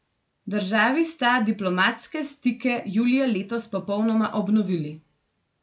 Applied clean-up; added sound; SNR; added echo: none; none; none; none.